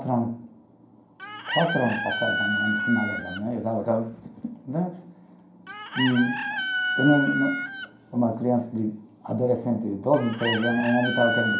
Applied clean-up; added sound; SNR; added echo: none; Chicken, rooster; 5 dB; reverberation time 0.5 s.